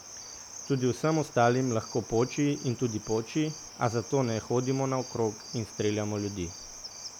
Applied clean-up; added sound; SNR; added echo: none; Cricket; 14 dB; none.